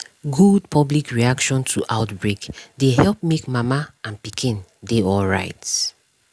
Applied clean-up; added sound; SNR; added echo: none; none; none; none.